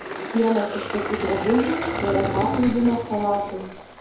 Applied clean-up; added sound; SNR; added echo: none; Engine; 6 dB; reverberation time 2.3 s.